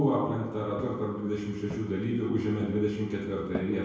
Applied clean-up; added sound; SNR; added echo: none; Walk, footsteps; 14 dB; reverberation time 1.2 s.